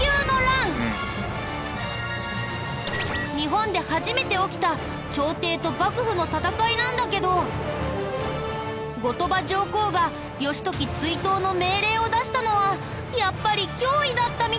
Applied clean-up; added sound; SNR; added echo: none; none; none; none.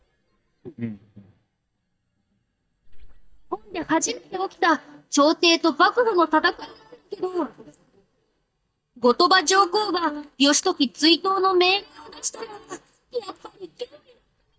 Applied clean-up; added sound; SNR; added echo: neural mask model DeepFilterNet 3.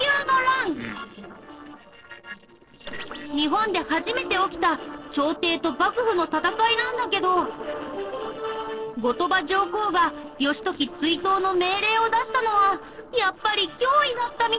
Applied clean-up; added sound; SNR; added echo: neural separator model SepFormer DNS4.